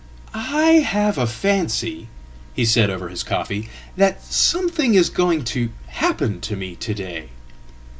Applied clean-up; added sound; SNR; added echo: none; none; none; none.